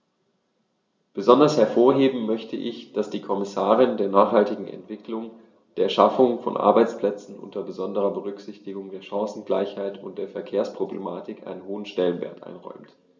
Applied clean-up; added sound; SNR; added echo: none; none; none; reverberation time 2.0 s.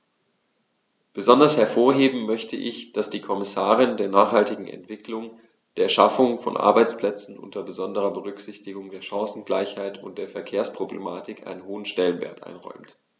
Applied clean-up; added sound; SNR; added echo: none; none; none; none.